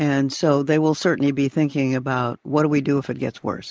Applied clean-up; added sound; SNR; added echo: neural mask model Resemble Enhance denoiser.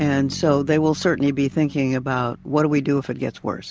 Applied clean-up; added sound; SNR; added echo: none; Bass guitar; 18 dB; none.